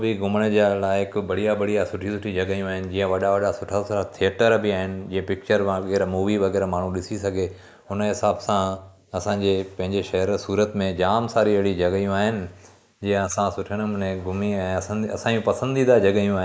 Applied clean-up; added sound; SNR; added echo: neural mask model Resemble Enhance denoiser.